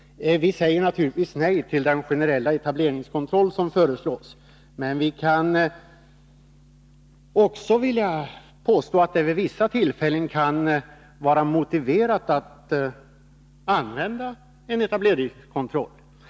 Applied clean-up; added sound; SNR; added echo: none; none; none; none.